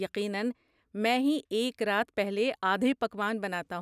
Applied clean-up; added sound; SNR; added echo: none; none; none; none.